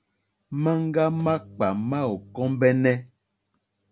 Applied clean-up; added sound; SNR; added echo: none; none; none; none.